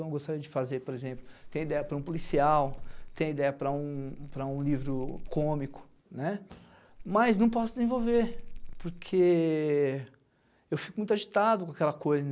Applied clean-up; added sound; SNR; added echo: none; Bell; 8 dB; none.